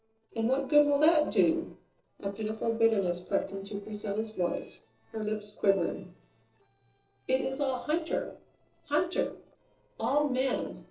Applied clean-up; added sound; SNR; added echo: neural separator model SepFormer DNS4.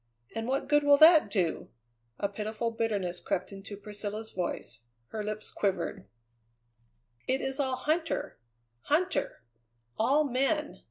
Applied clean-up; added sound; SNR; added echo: none; none; none; none.